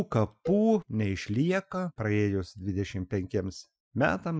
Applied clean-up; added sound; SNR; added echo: classical method Wiener filter.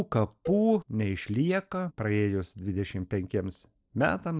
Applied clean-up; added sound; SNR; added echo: neural separator model SepFormer DNS4.